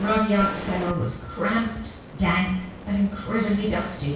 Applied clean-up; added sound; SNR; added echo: none; Fire; 13 dB; reverberation time 0.6 s.